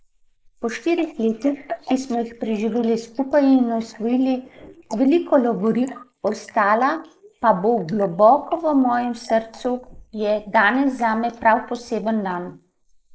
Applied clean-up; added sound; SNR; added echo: neural mask model Resemble Enhance denoiser.